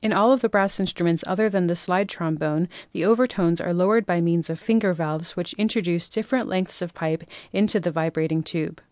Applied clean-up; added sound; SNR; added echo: none; none; none; none.